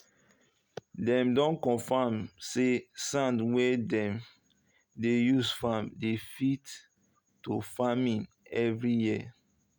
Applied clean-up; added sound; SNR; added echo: none; none; none; none.